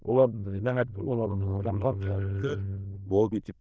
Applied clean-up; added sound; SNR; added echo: neural diffusion model UNIVERSE++.